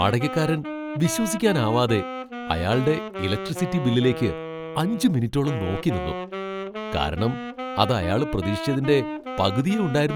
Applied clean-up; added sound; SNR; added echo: none; Wind instrument, woodwind instrument; 8 dB; none.